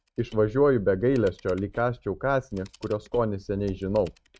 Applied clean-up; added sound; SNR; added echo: neural mask model RNNoise.